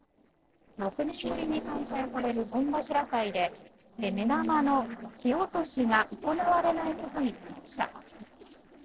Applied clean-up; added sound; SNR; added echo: neural separator model SepFormer DNS4.